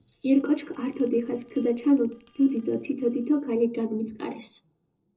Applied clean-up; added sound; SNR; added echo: neural separator model SepFormer DNS4.